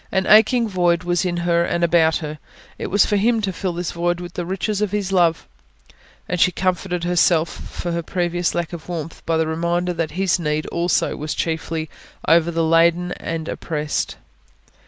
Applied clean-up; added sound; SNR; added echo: none; none; none; none.